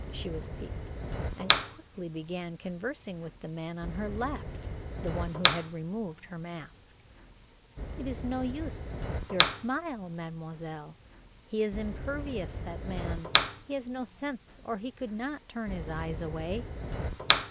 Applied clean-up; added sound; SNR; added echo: none; Fire; -2 dB; none.